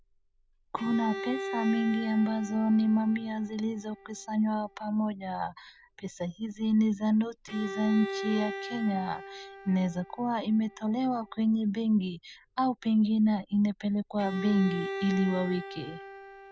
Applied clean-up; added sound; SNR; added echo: none; Bowed string instrument; 12 dB; none.